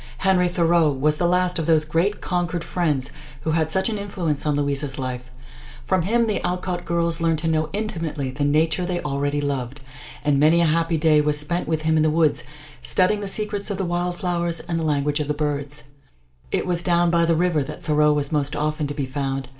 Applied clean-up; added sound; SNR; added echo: none; none; none; reverberation time 0.3 s.